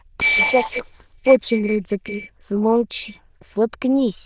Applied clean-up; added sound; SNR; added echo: neural diffusion model UNIVERSE++.